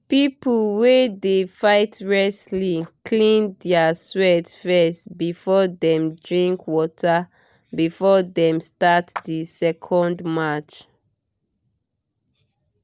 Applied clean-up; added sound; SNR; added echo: neural separator model SepFormer DNS4.